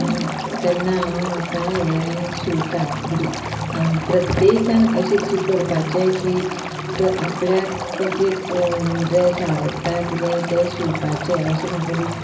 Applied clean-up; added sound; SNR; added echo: none; Stream; 9 dB; reverberation time 0.4 s.